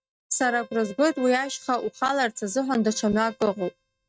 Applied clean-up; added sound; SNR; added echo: neural mask model RNNoise.